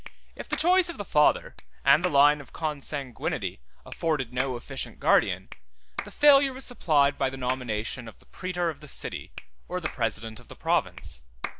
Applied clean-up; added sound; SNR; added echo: none; Clapping; 16 dB; none.